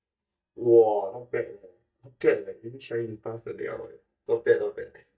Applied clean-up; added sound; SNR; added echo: neural mask model DeepFilterNet 3.